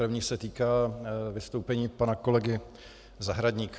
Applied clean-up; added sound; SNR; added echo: none; none; none; none.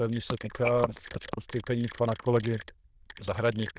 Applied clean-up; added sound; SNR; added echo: neural diffusion model UNIVERSE++.